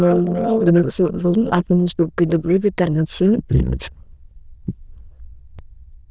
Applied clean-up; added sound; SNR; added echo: neural diffusion model UNIVERSE++.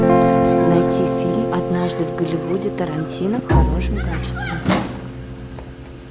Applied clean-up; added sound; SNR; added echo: none; Bowed string instrument + Guitar; -4 dB; none.